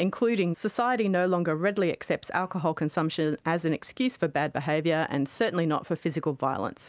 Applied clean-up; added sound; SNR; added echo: none; none; none; none.